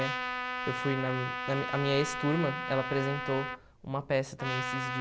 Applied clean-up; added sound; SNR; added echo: none; Trumpet; 4 dB; none.